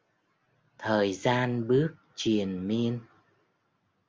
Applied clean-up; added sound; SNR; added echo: none; none; none; none.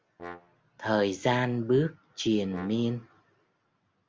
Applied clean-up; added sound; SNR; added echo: none; Brass instrument; 19 dB; none.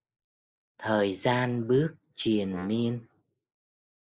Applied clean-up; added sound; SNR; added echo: neural mask model Resemble Enhance denoiser.